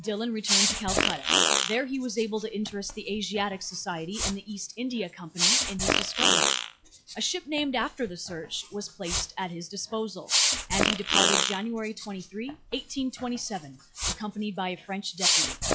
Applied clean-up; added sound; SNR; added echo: classical method log-MMSE.